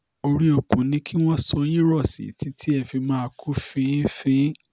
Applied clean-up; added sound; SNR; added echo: none; none; none; none.